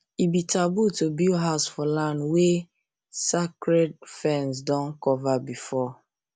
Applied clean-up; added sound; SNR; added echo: none; none; none; none.